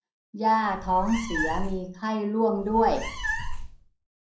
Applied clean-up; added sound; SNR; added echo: none; Meow; 5 dB; reverberation time 0.6 s.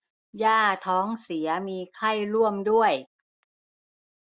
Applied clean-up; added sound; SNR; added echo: none; none; none; none.